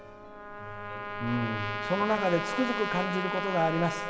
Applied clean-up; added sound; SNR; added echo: none; Trumpet; 4 dB; reverberation time 2.0 s.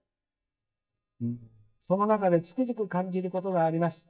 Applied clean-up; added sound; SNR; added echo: neural mask model DeepFilterNet 3.